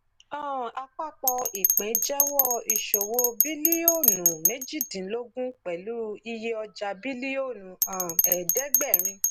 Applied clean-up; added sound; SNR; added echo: none; Bell; -4 dB; none.